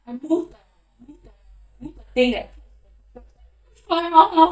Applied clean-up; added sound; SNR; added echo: neural mask model DeepFilterNet 3.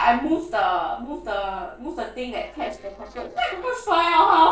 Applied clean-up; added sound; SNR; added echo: neural separator model SepFormer DNS4.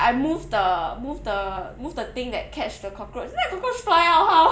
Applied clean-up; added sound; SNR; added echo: none; none; none; none.